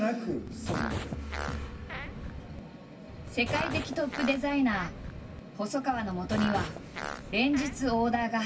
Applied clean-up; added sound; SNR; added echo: none; Fart; 7 dB; reverberation time 0.2 s.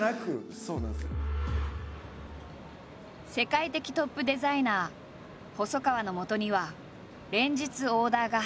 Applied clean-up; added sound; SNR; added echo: none; none; none; none.